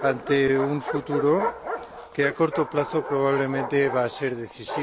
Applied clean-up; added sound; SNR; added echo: none; Bark; 8 dB; none.